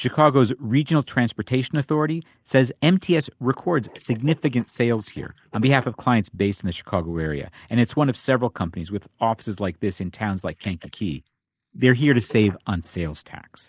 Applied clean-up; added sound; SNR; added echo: neural mask model Resemble Enhance denoiser.